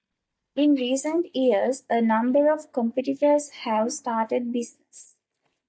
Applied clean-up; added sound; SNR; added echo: neural mask model DeepFilterNet 3.